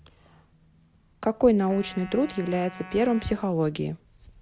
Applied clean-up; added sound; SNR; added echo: none; Wind instrument, woodwind instrument; 19 dB; none.